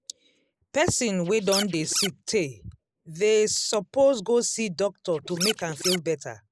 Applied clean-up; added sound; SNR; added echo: neural mask model Resemble Enhance denoiser.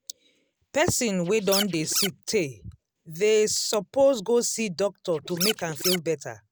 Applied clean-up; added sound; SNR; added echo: none; Scratching (performance technique); 4 dB; none.